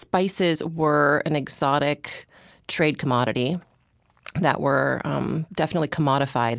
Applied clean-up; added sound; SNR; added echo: none; none; none; none.